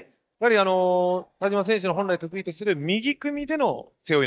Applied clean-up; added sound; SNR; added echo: neural mask model DeepFilterNet 3.